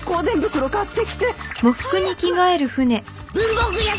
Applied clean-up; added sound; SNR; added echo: none; none; none; none.